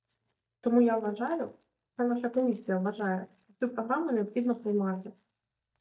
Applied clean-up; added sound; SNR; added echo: neural mask model DeepFilterNet 3.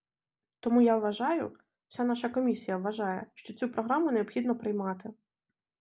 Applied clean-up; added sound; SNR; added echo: none; none; none; none.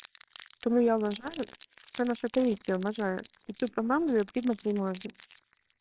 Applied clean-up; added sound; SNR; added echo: neural separator model SepFormer WHAMR!.